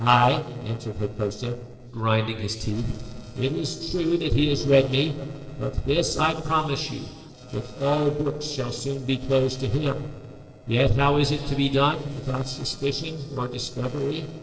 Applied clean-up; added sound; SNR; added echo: neural separator model SepFormer DNS4.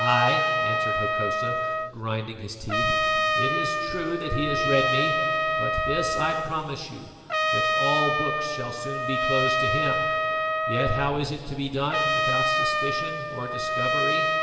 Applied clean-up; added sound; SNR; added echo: none; Trumpet; -4 dB; reverberation time 2.6 s.